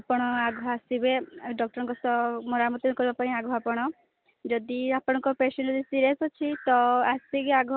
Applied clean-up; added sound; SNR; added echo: none; none; none; none.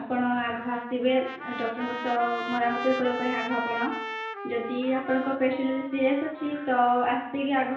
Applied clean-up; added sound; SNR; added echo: none; Trumpet; 10 dB; reverberation time 0.5 s.